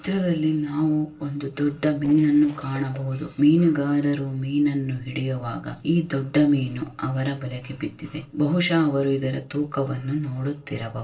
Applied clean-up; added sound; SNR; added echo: neural separator model SepFormer DNS4.